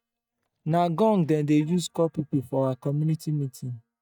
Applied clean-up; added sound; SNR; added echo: neural mask model DeepFilterNet 3.